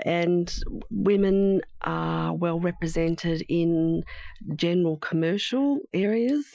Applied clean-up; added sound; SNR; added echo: classical method Wiener filter.